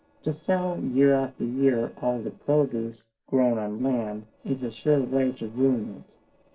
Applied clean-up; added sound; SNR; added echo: neural separator model SepFormer DNS4.